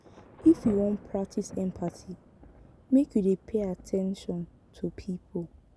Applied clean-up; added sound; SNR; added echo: none; Thunder / Rain; 18 dB; none.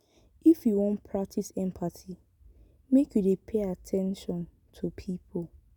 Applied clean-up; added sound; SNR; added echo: none; none; none; none.